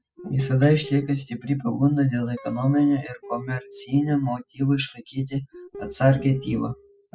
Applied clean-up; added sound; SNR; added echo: classical method spectral subtraction.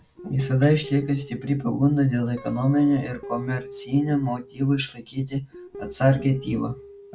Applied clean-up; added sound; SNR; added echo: none; Guitar; 18 dB; none.